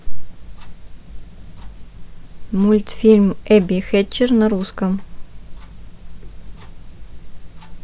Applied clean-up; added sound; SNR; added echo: none; none; none; none.